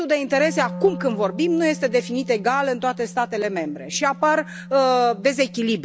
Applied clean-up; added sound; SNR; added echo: none; Wind instrument, woodwind instrument; 14 dB; none.